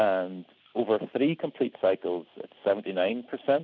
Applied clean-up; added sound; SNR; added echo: none; none; none; none.